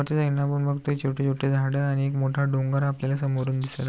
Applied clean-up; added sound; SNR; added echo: none; none; none; none.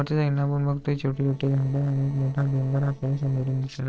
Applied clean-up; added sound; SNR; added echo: neural separator model SepFormer DNS4.